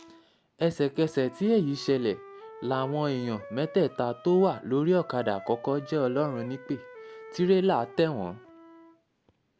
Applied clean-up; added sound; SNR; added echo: none; Wind instrument, woodwind instrument; 18 dB; none.